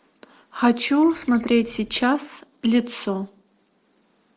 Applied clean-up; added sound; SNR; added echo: neural separator model SepFormer DNS4.